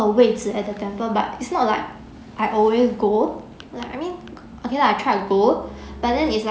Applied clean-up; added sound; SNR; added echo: none; Bowed string instrument; 19 dB; none.